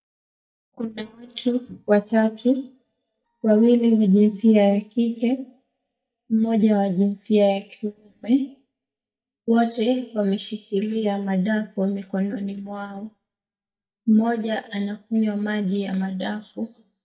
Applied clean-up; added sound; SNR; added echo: neural mask model DeepFilterNet 3.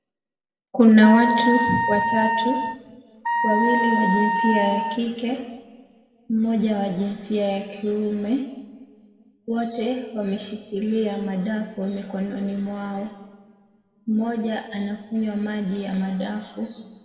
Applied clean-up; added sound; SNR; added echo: none; Wind instrument, woodwind instrument; -1 dB; reverberation time 1.6 s.